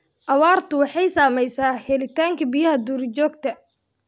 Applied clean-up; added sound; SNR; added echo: none; none; none; none.